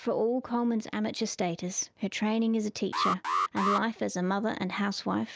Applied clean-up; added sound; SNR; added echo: none; Alarm; 2 dB; none.